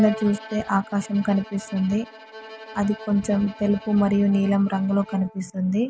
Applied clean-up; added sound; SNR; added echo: none; Bowed string instrument; 17 dB; none.